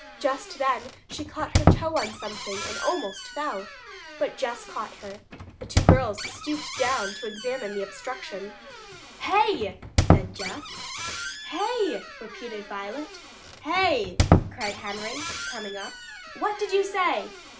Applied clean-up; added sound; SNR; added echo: none; Squeak; -1 dB; none.